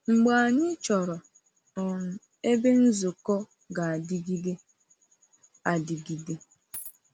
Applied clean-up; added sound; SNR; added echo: none; Coin (dropping); 13 dB; none.